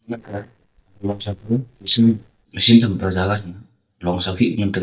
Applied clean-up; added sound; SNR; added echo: neural mask model DeepFilterNet 3.